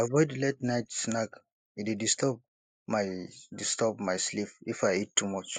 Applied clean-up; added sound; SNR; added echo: neural mask model Resemble Enhance denoiser.